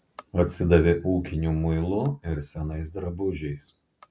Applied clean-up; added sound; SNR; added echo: none; none; none; none.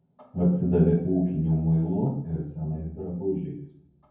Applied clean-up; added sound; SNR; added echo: none; none; none; reverberation time 0.9 s.